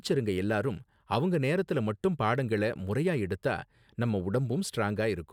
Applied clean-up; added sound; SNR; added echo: none; none; none; none.